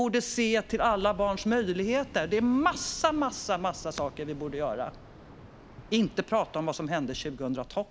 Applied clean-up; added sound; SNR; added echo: none; Waves, surf; 19 dB; none.